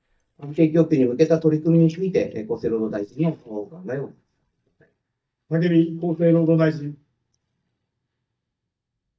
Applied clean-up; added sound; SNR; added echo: neural mask model DeepFilterNet 3.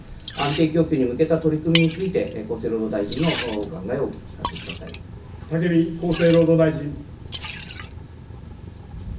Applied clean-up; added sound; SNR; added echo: none; Liquid; 9 dB; reverberation time 0.3 s.